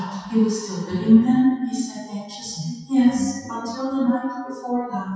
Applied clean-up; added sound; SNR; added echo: classical method WPE with log-MMSE.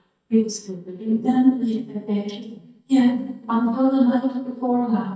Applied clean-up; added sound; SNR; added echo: neural mask model DeepFilterNet 3.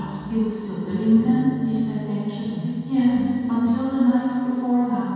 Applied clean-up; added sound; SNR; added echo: none; Guitar; 12 dB; reverberation time 2.1 s.